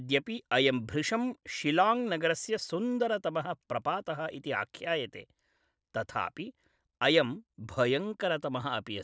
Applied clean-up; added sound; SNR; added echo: none; none; none; none.